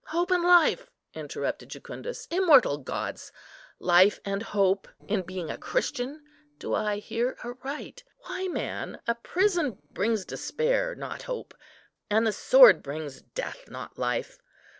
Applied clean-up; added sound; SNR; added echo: neural separator model SepFormer DNS4.